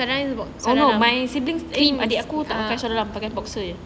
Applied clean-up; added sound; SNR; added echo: none; none; none; none.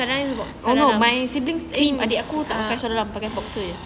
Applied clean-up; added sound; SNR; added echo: none; Bird; 20 dB; none.